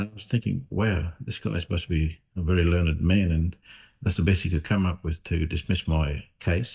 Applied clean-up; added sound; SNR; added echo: neural mask model DeepFilterNet 3.